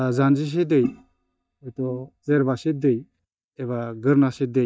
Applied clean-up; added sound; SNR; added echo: neural mask model DeepFilterNet 3.